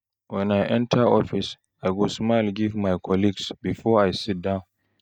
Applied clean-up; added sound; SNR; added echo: neural mask model DeepFilterNet 3.